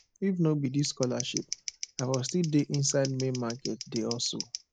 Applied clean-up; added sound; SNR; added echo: none; Scissors; 12 dB; none.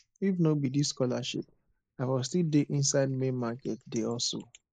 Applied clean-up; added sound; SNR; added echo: neural mask model Resemble Enhance denoiser.